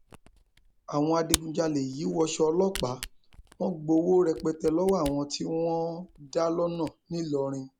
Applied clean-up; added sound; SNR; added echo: none; Camera; 14 dB; none.